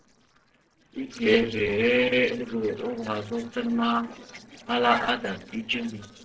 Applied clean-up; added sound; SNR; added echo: neural separator model SepFormer DNS4.